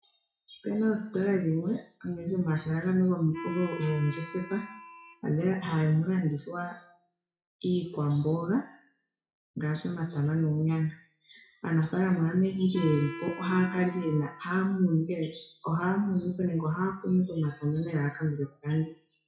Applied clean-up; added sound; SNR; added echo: classical method WPE with log-MMSE.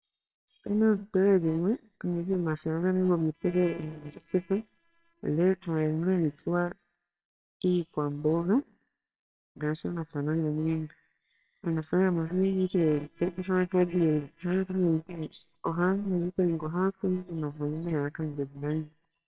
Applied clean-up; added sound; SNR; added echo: neural separator model SepFormer WHAMR!.